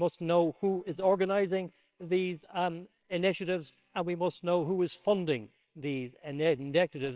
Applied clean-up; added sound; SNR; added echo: neural separator model SepFormer WHAMR!.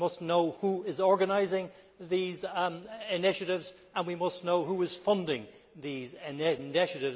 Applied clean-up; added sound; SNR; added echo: none; none; none; none.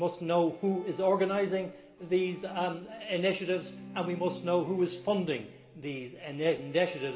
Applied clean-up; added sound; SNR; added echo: none; Bowed string instrument; 19 dB; reverberation time 1.9 s.